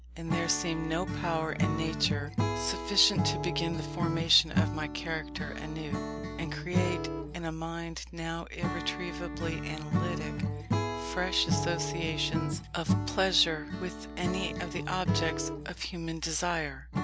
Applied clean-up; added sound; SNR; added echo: none; Acoustic guitar / Strum; 1 dB; none.